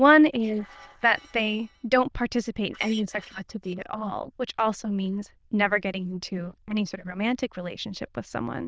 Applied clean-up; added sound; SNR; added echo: neural diffusion model UNIVERSE++.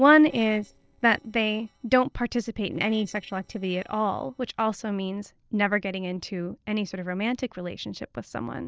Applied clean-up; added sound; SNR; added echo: neural separator model SepFormer DNS4.